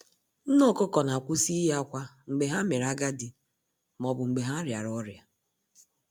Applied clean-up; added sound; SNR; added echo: none; none; none; none.